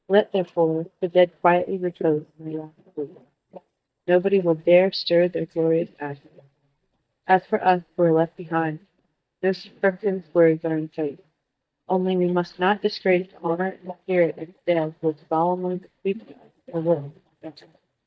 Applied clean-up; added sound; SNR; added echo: neural mask model DeepFilterNet 3.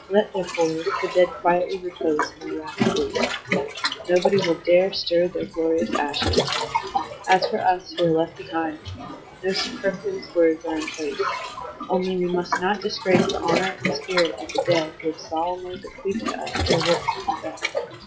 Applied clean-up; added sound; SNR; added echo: classical method WPE with log-MMSE.